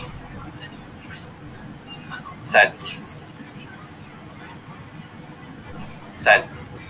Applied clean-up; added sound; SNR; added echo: none; none; none; none.